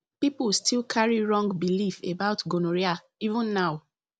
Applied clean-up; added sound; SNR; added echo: none; none; none; none.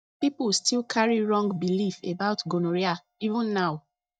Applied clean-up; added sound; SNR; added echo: neural mask model DeepFilterNet 3.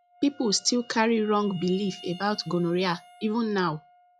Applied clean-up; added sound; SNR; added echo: classical method log-MMSE.